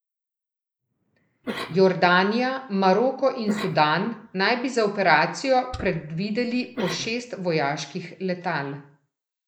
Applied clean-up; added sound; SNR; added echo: neural mask model Resemble Enhance denoiser.